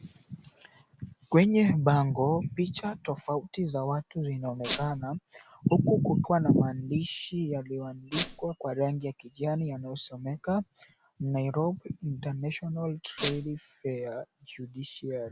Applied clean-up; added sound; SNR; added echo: none; Squeak; -2 dB; none.